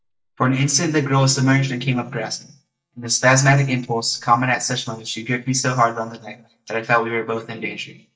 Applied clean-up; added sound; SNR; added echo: neural mask model DeepFilterNet 3.